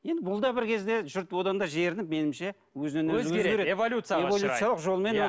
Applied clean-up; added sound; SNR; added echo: none; none; none; none.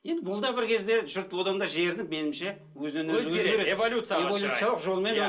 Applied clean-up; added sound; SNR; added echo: none; none; none; reverberation time 0.2 s.